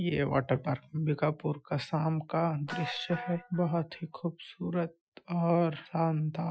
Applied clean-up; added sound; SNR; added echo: classical method Wiener filter.